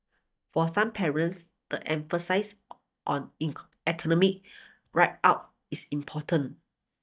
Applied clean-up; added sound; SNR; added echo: neural mask model DeepFilterNet 3.